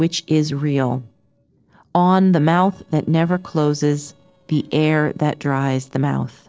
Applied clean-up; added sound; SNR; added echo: neural separator model SepFormer DNS4.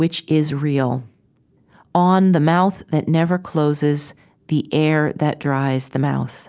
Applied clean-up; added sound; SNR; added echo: none; none; none; none.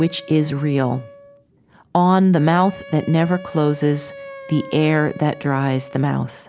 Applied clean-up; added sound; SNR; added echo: none; Wind instrument, woodwind instrument; 19 dB; none.